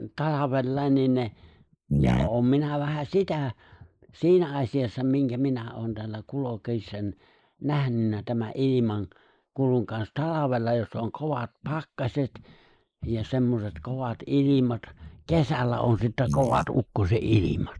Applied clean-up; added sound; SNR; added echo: neural mask model Resemble Enhance denoiser.